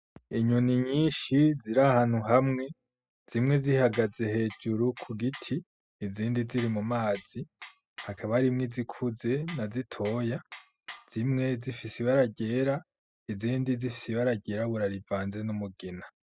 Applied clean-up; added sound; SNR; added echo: classical method spectral subtraction.